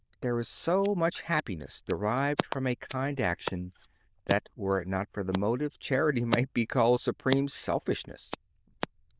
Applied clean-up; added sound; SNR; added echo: neural diffusion model UNIVERSE++.